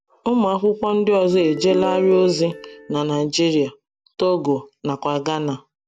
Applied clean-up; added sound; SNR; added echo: none; Ringtone; 10 dB; none.